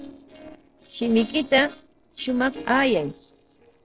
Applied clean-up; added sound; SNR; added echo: neural separator model SepFormer DNS4.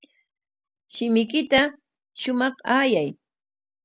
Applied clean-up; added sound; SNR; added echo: none; none; none; none.